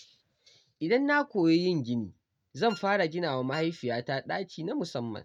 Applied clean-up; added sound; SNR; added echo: neural mask model RNNoise.